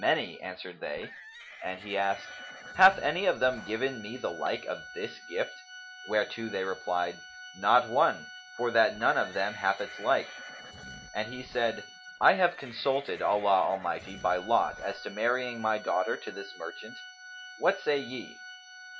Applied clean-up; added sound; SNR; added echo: none; Livestock, farm animals, working animals + Organ; 16 dB; none.